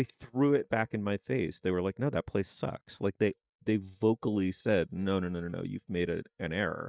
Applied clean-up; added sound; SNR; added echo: neural mask model DeepFilterNet 3.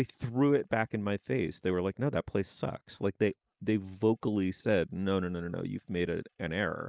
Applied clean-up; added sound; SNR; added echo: neural mask model Resemble Enhance denoiser.